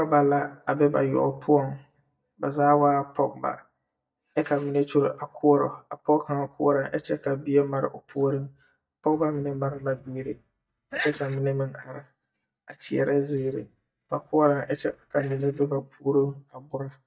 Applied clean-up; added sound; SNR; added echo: neural mask model DeepFilterNet 3.